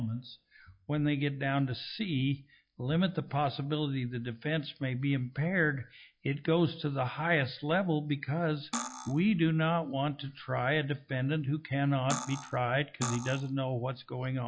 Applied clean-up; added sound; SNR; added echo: classical method log-MMSE.